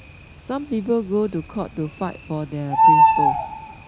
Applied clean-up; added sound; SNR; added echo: none; Bird; -5 dB; none.